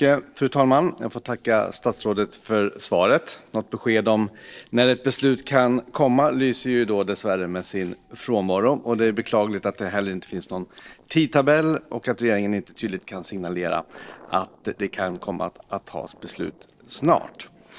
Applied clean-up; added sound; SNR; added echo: neural separator model SepFormer DNS4.